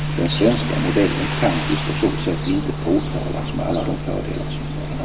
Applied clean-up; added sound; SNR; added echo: none; Bird; 11 dB; reverberation time 1.3 s.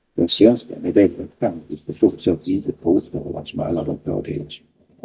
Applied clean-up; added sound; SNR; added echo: neural mask model DeepFilterNet 3.